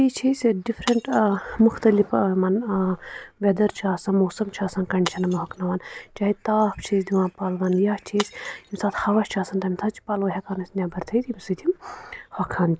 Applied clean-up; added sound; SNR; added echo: none; Shatter; 19 dB; none.